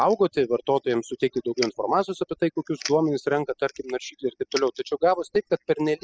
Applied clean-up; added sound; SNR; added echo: classical method spectral subtraction.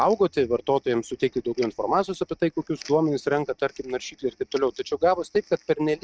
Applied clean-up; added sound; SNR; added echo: neural mask model RNNoise.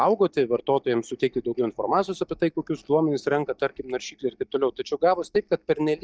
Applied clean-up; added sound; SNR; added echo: neural mask model DeepFilterNet 3.